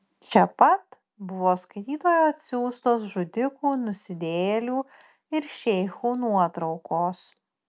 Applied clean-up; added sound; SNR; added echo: none; none; none; none.